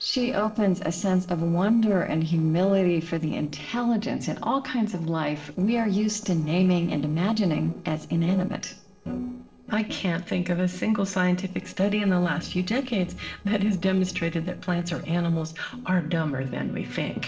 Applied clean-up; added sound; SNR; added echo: neural separator model SepFormer DNS4.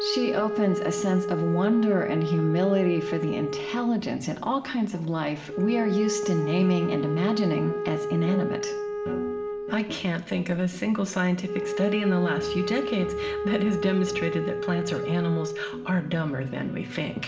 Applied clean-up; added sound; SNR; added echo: none; Wind instrument, woodwind instrument; 5 dB; reverberation time 0.7 s.